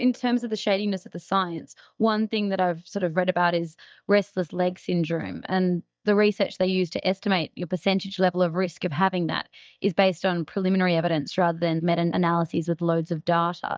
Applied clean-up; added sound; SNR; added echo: neural mask model DeepFilterNet 3.